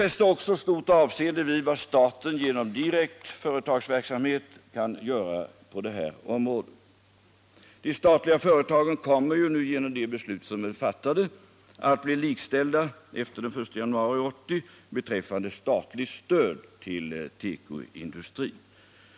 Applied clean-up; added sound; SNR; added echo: none; none; none; none.